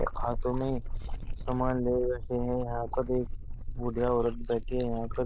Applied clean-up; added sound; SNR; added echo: neural mask model Resemble Enhance denoiser.